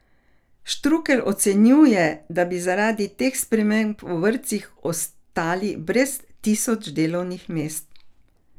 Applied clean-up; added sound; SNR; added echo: none; none; none; none.